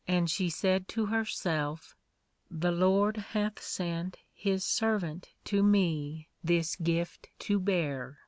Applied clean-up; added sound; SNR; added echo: none; none; none; none.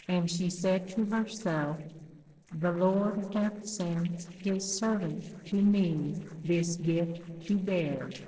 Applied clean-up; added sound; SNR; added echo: neural separator model SepFormer DNS4.